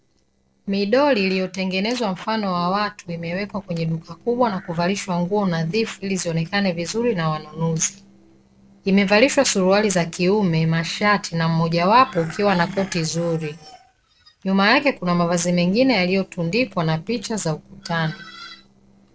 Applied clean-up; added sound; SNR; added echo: neural separator model SepFormer DNS4.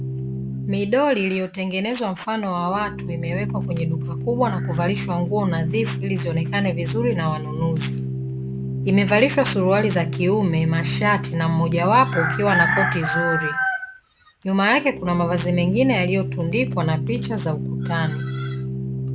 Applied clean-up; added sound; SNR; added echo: none; Organ; 5 dB; none.